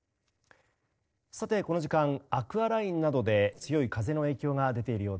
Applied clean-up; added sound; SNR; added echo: neural separator model SepFormer DNS4.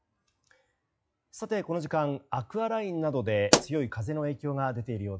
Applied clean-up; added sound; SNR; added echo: classical method log-MMSE.